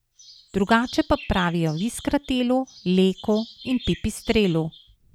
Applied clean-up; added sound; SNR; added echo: none; Chirp, tweet; 19 dB; none.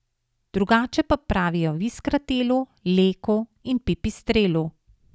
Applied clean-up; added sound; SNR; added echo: none; none; none; none.